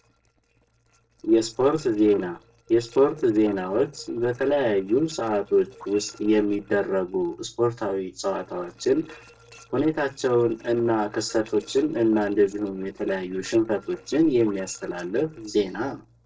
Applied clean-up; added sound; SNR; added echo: neural separator model SepFormer DNS4.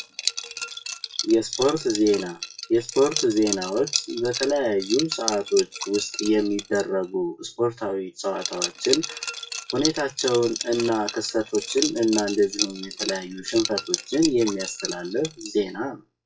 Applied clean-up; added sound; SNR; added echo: classical method WPE with log-MMSE.